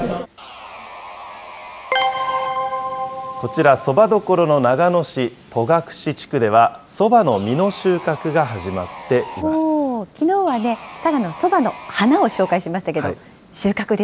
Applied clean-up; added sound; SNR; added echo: none; Sawing; 16 dB; none.